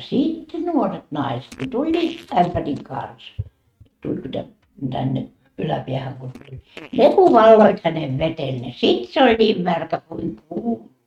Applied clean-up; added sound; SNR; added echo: neural mask model RNNoise.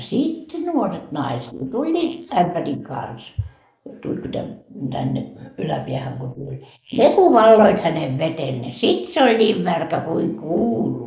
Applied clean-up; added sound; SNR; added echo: neural mask model Resemble Enhance denoiser.